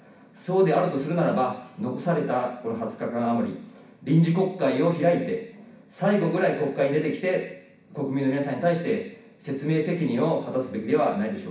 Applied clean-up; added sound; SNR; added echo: none; none; none; reverberation time 0.6 s.